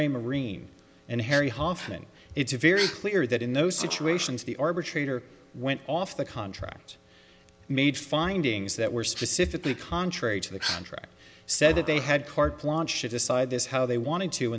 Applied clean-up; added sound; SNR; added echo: none; Dog; 12 dB; none.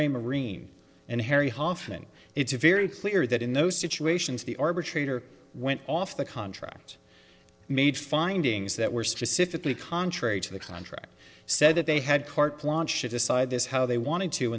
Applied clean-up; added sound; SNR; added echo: neural separator model SepFormer DNS4.